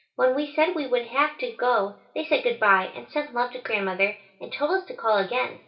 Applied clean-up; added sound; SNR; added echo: none; none; none; reverberation time 0.8 s.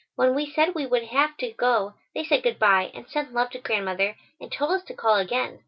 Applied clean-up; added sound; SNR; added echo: none; none; none; none.